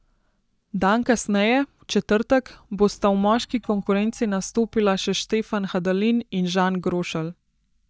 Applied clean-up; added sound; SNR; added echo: neural mask model DeepFilterNet 3.